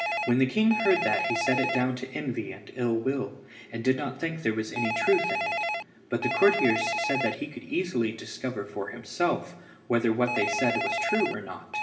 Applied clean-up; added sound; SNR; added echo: none; Telephone; 4 dB; reverberation time 0.9 s.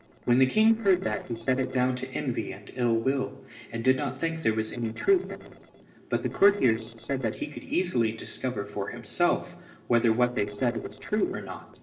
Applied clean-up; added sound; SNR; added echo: neural separator model SepFormer DNS4.